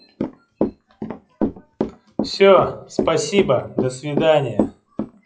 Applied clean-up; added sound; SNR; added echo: classical method WPE with log-MMSE.